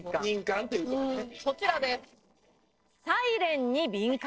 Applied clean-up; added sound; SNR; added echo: neural separator model SepFormer DNS4.